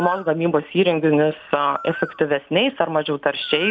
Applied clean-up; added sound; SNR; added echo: none; Bird; 19 dB; none.